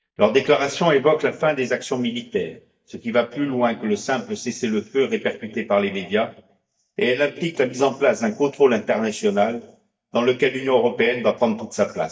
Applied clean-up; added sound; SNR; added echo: neural mask model DeepFilterNet 3.